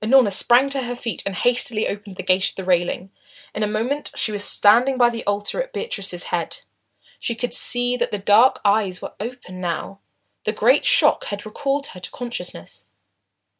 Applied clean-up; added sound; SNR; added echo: none; none; none; none.